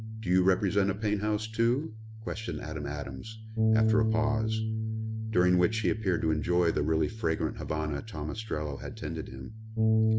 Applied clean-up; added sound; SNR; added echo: none; Bass guitar; 2 dB; none.